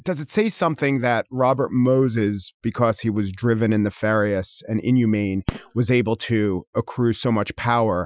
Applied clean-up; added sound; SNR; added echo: classical method Wiener filter.